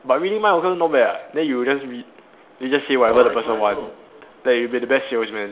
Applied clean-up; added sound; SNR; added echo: none; none; none; none.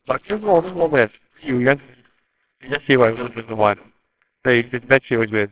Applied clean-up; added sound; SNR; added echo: neural separator model SepFormer WHAMR!.